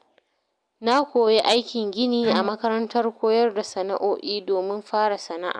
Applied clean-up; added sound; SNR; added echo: none; Bowed string instrument; 11 dB; none.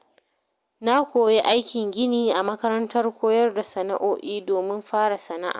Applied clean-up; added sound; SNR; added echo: none; none; none; none.